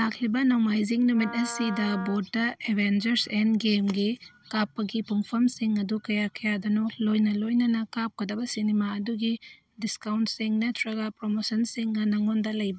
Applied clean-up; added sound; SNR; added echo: none; Wind instrument, woodwind instrument; 14 dB; none.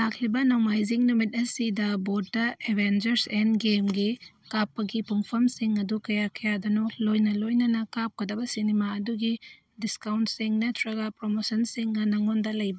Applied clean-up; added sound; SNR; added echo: neural mask model Resemble Enhance denoiser.